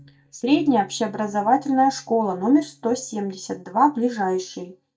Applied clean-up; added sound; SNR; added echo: neural mask model DeepFilterNet 3.